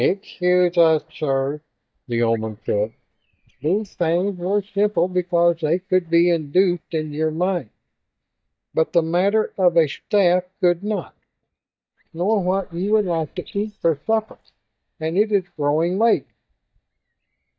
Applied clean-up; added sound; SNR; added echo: neural mask model DeepFilterNet 3.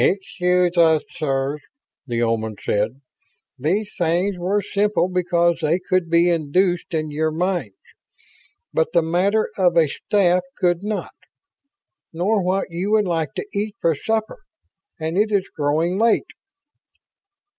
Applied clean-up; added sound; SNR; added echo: none; none; none; none.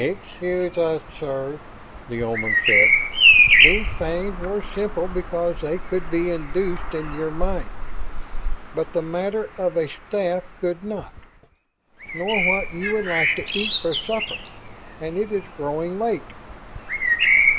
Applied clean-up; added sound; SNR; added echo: none; Bird vocalization, bird call, bird song; -3 dB; none.